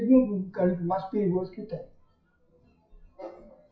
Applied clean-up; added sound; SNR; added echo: classical method WPE with log-MMSE.